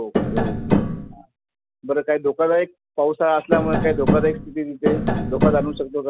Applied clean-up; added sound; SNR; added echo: none; Tap; -1 dB; none.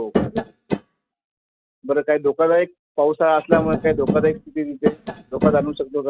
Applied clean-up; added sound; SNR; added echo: neural mask model RNNoise.